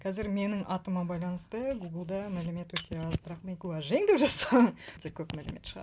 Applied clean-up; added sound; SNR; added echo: none; Shatter; 17 dB; none.